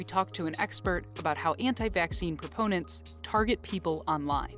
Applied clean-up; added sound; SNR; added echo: none; none; none; none.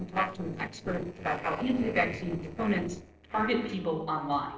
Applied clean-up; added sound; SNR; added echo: neural separator model SepFormer DNS4.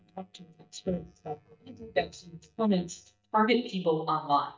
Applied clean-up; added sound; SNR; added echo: neural mask model DeepFilterNet 3.